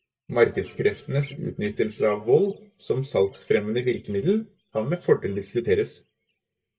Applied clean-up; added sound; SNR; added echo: neural mask model DeepFilterNet 3.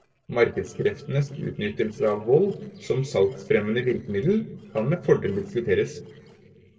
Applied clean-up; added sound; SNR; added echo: neural separator model SepFormer DNS4.